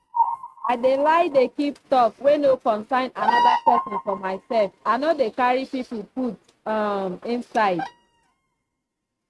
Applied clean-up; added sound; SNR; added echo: neural mask model RNNoise.